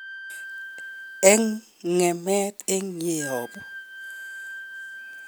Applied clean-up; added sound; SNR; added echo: none; Wind instrument, woodwind instrument; 14 dB; none.